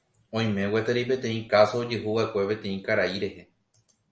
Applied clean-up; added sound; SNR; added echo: none; none; none; none.